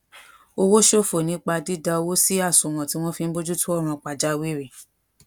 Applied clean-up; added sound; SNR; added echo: none; none; none; none.